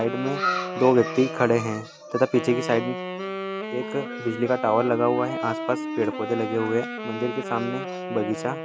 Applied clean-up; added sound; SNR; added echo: none; Wind instrument, woodwind instrument; 7 dB; none.